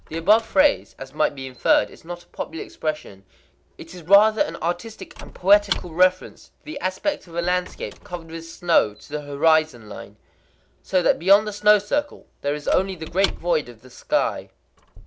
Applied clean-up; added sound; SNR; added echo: none; Squeak / Wood; 16 dB; none.